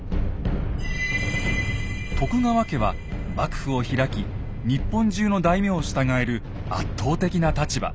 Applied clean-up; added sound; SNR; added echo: none; none; none; none.